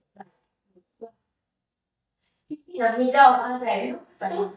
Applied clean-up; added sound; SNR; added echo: neural mask model DeepFilterNet 3.